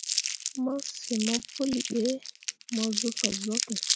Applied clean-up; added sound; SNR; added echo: none; Crumpling, crinkling; 1 dB; none.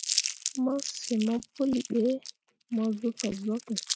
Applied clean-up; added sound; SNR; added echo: neural mask model RNNoise.